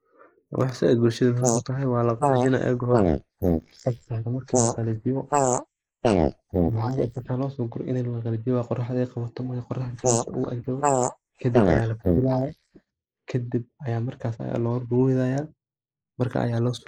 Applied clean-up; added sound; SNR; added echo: neural mask model Resemble Enhance denoiser.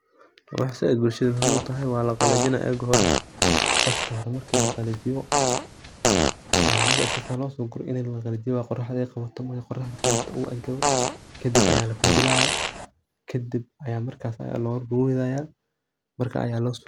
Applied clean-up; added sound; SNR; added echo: none; Fart; -3 dB; none.